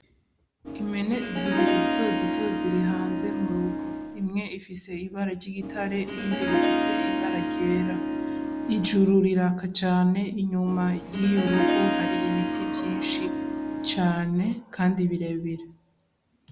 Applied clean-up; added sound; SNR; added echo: none; Harp; 1 dB; none.